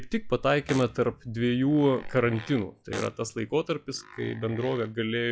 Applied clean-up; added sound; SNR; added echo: classical method log-MMSE.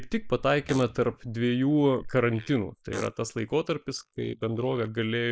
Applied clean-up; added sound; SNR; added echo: neural mask model Resemble Enhance denoiser.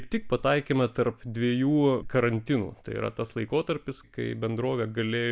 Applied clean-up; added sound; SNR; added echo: none; none; none; none.